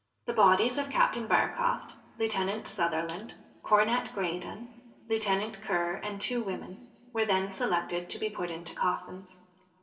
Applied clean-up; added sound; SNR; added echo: none; none; none; reverberation time 2.8 s.